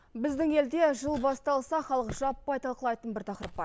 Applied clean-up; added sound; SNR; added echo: none; Walk, footsteps; 17 dB; none.